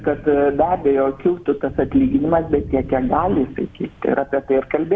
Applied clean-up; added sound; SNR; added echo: none; Thunder / Rain; 16 dB; none.